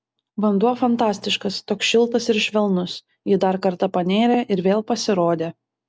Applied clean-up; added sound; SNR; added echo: none; none; none; none.